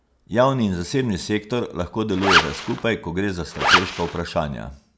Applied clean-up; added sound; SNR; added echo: none; Zipper (clothing); -3 dB; none.